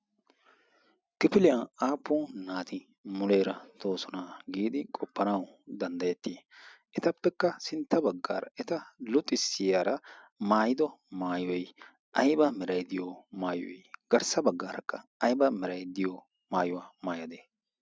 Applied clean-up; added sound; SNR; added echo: none; none; none; none.